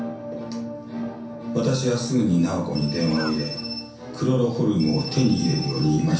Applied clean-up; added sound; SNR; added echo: none; Cough; 16 dB; reverberation time 0.6 s.